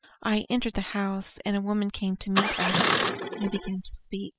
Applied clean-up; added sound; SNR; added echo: classical method spectral subtraction.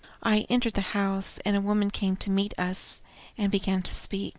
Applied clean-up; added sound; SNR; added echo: none; none; none; none.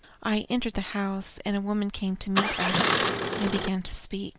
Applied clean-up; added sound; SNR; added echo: none; Engine starting; -2 dB; none.